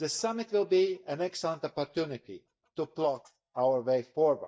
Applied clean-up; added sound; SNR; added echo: neural mask model DeepFilterNet 3.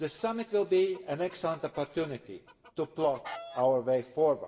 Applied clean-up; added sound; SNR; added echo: none; Chicken, rooster; 19 dB; reverberation time 0.7 s.